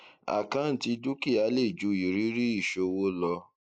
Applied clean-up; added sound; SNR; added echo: neural mask model Resemble Enhance denoiser.